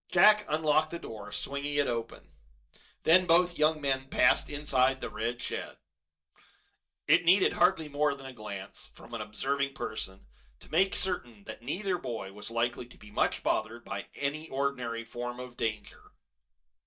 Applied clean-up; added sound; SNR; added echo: neural mask model DeepFilterNet 3.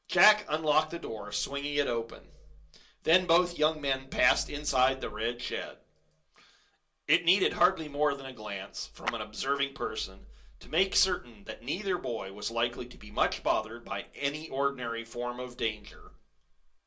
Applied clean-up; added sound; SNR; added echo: none; Clapping; 12 dB; reverberation time 0.2 s.